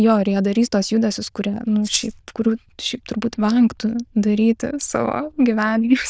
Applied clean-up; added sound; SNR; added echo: neural diffusion model UNIVERSE++.